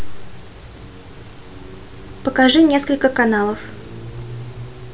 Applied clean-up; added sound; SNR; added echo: none; none; none; none.